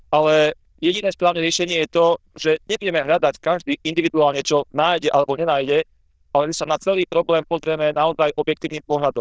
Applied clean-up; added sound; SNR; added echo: neural diffusion model UNIVERSE++.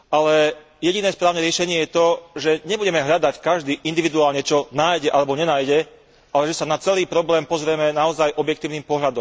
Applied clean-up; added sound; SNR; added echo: none; none; none; none.